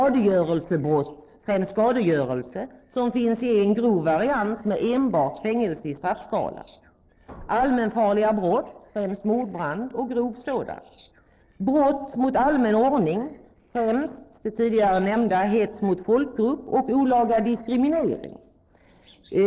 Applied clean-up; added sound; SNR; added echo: neural separator model SepFormer DNS4.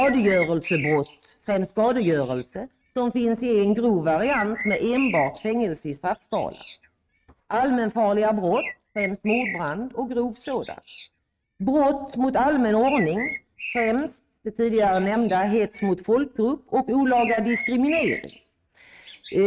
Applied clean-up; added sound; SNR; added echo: neural mask model RNNoise.